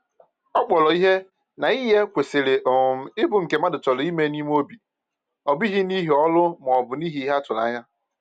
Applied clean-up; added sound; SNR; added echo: none; none; none; none.